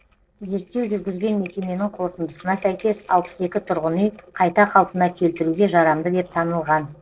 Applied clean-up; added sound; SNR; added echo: neural separator model SepFormer DNS4.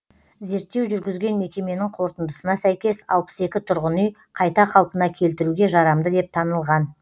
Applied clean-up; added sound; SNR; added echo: none; none; none; none.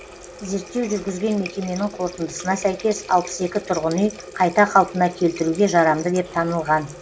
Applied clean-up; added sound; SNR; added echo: none; Water tap, faucet; 16 dB; reverberation time 0.5 s.